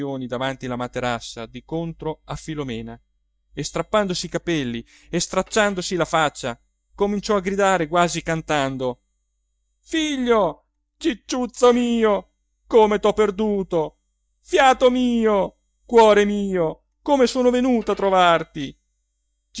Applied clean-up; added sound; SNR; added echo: neural mask model DeepFilterNet 3.